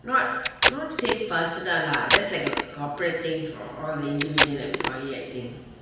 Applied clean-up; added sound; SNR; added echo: none; Packing tape, duct tape; -2 dB; reverberation time 1.0 s.